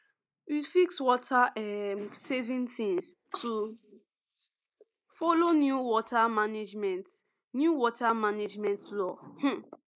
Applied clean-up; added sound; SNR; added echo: neural mask model Resemble Enhance denoiser.